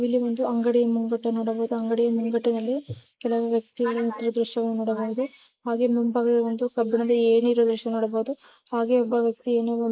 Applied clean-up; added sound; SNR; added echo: neural mask model Resemble Enhance denoiser.